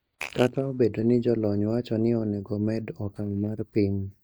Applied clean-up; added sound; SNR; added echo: neural mask model DeepFilterNet 3.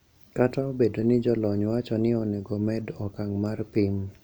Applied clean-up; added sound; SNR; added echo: none; none; none; none.